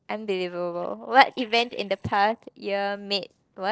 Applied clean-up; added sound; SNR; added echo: neural separator model SepFormer DNS4.